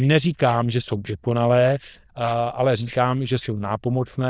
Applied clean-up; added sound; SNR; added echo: neural diffusion model UNIVERSE++.